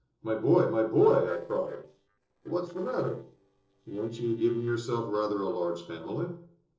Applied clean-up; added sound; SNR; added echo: neural separator model SepFormer DNS4.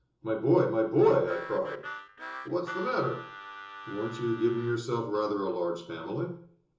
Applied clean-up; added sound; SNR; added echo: none; Harmonica; 13 dB; reverberation time 0.6 s.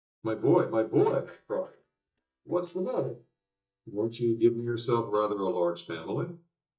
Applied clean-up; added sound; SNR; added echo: neural mask model DeepFilterNet 3.